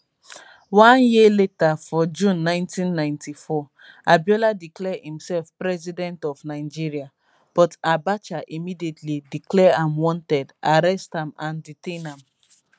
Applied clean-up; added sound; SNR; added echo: none; none; none; none.